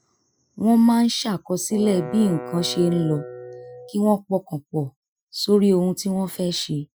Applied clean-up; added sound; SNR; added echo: classical method Wiener filter.